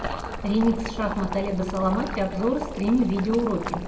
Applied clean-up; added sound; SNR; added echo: none; Boiling; 8 dB; reverberation time 1.3 s.